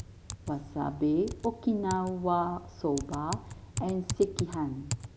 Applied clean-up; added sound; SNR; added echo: none; Typing; 9 dB; none.